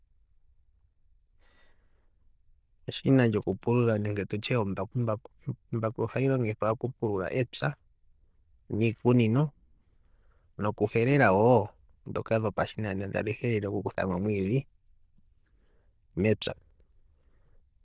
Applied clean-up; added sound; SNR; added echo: neural diffusion model UNIVERSE++.